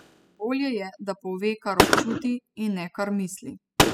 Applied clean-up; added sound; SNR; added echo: classical method spectral subtraction.